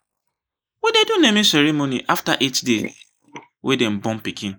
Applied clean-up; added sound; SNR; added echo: neural mask model Resemble Enhance denoiser.